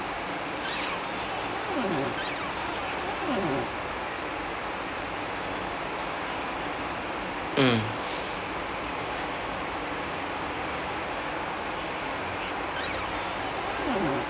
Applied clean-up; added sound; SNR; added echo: none; Cupboard open or close; 2 dB; none.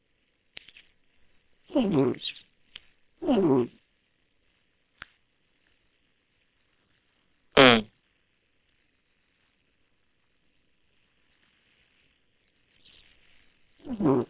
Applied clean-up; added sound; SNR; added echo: neural separator model SepFormer WHAM!.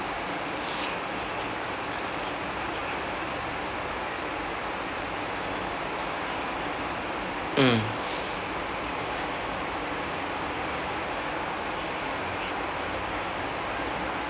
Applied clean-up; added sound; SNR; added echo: none; none; none; none.